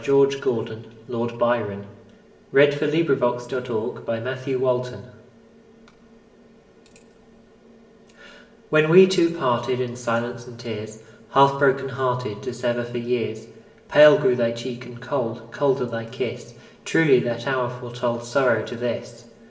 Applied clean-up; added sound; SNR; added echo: none; none; none; reverberation time 0.8 s.